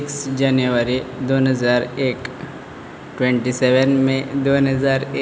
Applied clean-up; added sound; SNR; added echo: none; none; none; none.